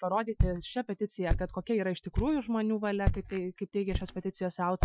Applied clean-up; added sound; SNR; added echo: classical method Wiener filter.